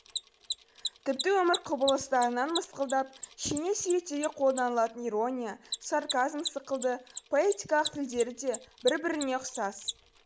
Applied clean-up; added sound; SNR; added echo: neural mask model Resemble Enhance denoiser.